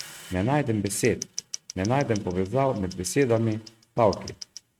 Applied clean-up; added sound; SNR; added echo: neural mask model RNNoise.